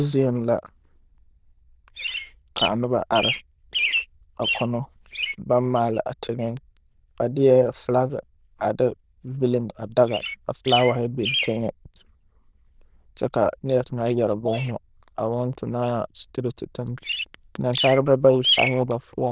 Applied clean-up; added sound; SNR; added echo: neural diffusion model UNIVERSE++.